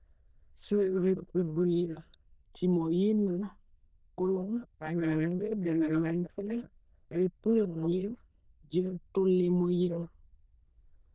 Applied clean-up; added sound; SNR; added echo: neural diffusion model UNIVERSE++.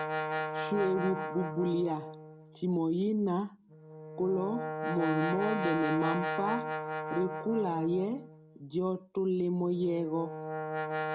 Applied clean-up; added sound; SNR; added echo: none; Brass instrument; 5 dB; none.